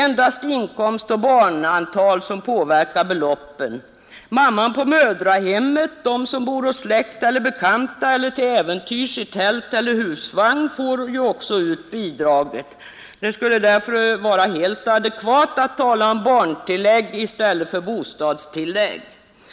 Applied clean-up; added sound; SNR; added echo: none; none; none; none.